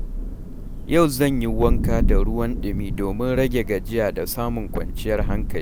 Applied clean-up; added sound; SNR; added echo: none; Thunder; 0 dB; none.